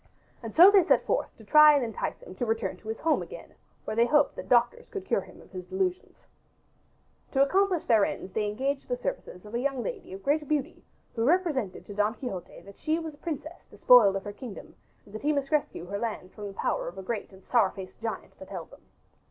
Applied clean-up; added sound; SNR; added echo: none; none; none; none.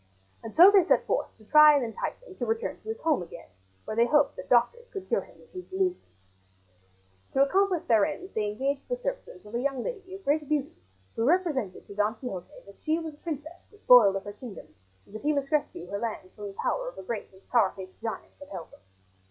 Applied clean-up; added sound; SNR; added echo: classical method log-MMSE.